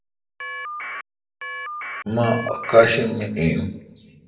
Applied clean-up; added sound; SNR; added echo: none; Telephone; 8 dB; reverberation time 0.6 s.